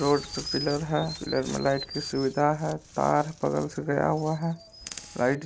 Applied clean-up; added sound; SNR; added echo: none; Chirp, tweet; 13 dB; none.